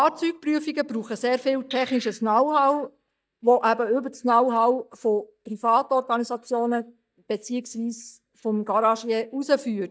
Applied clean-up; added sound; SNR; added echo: neural mask model DeepFilterNet 3.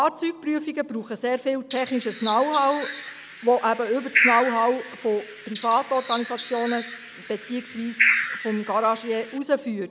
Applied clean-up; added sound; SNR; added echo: none; Bird; 4 dB; none.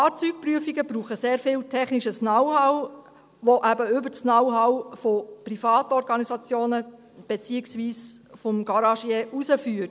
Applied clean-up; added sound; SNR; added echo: none; none; none; none.